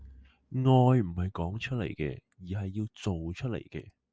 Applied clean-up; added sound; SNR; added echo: none; none; none; none.